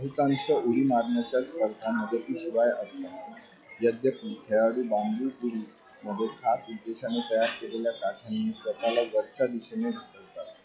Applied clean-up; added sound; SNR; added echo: classical method log-MMSE.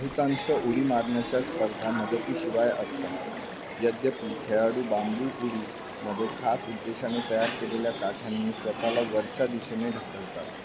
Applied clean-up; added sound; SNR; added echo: none; Stream; 17 dB; none.